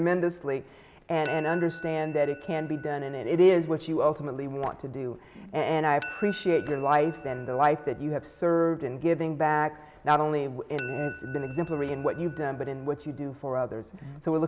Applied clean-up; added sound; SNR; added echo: none; Chink, clink; 12 dB; none.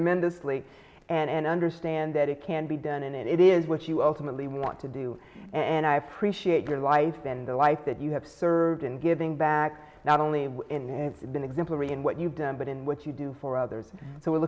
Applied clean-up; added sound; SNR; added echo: none; none; none; none.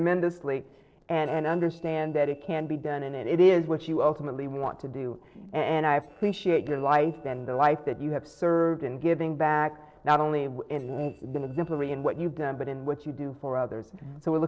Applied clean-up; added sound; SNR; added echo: neural separator model SepFormer DNS4.